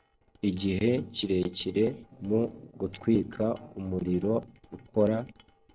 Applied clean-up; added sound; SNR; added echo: neural separator model SepFormer DNS4.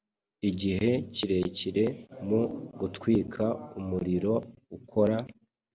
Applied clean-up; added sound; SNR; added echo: none; none; none; none.